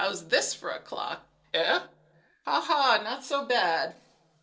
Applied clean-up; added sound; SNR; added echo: none; none; none; reverberation time 0.2 s.